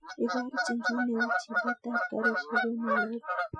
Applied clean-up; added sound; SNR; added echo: classical method Wiener filter.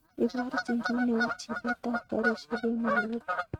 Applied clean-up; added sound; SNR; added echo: neural mask model RNNoise.